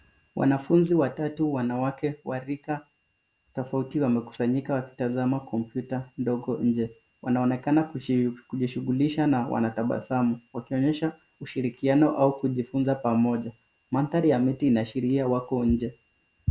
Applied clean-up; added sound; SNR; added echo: none; none; none; none.